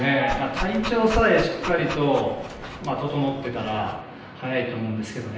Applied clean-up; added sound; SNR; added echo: none; Dog; 9 dB; reverberation time 0.9 s.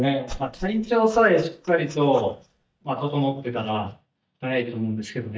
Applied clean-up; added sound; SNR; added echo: neural mask model DeepFilterNet 3.